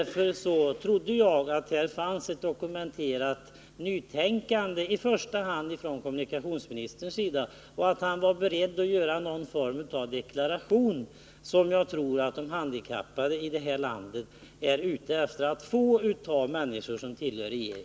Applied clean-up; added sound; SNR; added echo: none; none; none; none.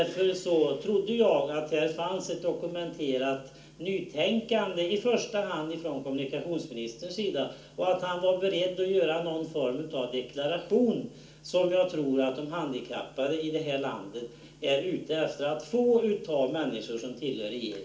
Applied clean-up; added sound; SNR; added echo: none; none; none; reverberation time 0.4 s.